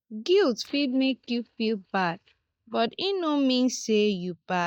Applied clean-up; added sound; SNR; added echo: neural mask model DeepFilterNet 3.